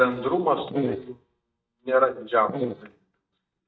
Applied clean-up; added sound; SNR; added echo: neural mask model DeepFilterNet 3.